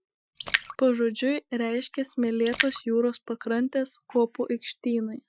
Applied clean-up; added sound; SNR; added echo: classical method Wiener filter.